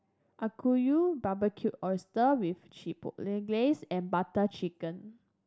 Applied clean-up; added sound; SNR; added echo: none; none; none; none.